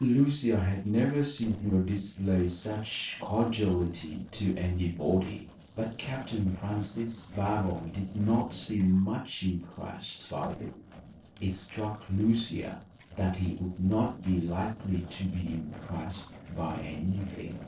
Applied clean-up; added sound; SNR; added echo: neural separator model SepFormer DNS4.